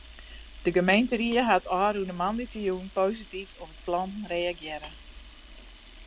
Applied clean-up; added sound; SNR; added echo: none; Camera; 17 dB; none.